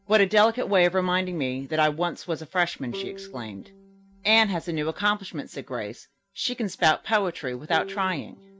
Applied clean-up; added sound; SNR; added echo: none; Bowed string instrument; 19 dB; none.